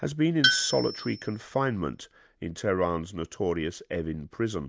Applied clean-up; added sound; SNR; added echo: none; Tools; 4 dB; none.